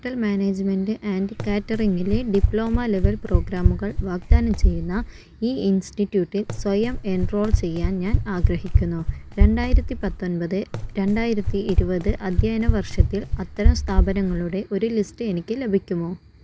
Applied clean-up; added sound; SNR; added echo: none; Run; -3 dB; none.